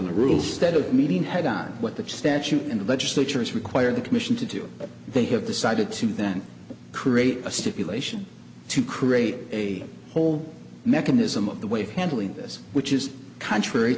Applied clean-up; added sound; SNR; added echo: none; none; none; none.